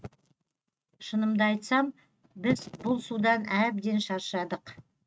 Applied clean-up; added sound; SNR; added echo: neural mask model RNNoise.